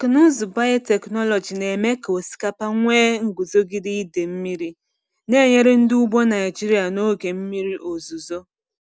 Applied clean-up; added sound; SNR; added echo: none; none; none; none.